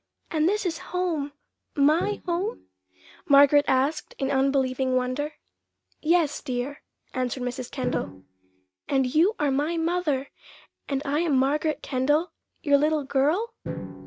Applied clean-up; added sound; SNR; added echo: neural mask model RNNoise.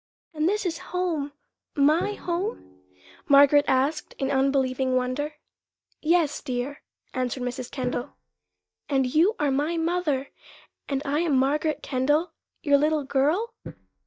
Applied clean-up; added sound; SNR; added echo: neural mask model DeepFilterNet 3.